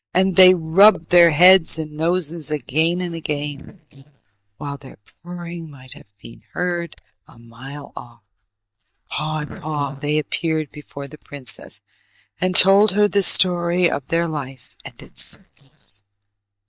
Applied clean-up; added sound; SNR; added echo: neural mask model DeepFilterNet 3.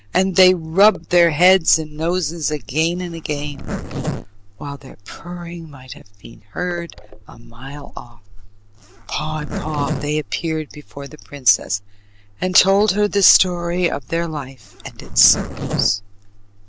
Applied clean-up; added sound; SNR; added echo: none; Zipper (clothing); 9 dB; none.